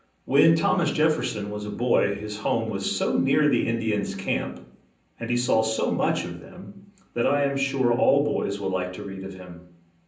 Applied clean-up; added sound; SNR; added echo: none; none; none; reverberation time 0.6 s.